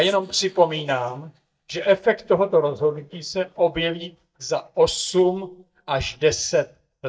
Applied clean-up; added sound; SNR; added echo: neural mask model DeepFilterNet 3.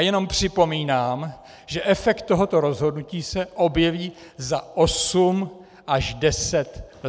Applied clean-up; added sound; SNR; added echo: none; none; none; none.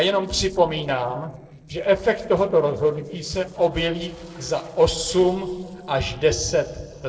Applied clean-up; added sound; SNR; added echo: neural separator model SepFormer DNS4.